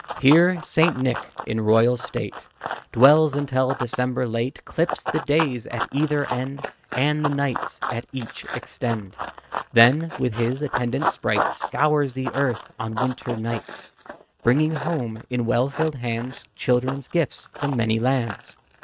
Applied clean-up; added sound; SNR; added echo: neural mask model RNNoise.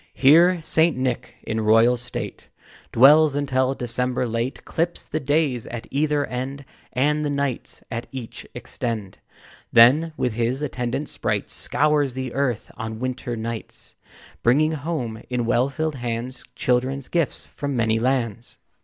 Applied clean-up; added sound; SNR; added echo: none; none; none; none.